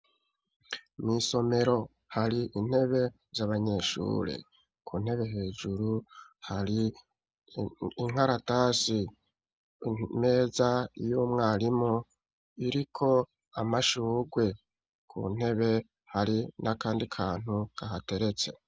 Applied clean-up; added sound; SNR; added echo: none; none; none; none.